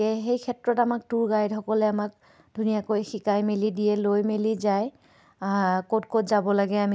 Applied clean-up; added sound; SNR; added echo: none; none; none; none.